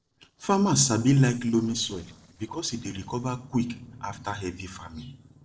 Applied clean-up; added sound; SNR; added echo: neural separator model SepFormer DNS4.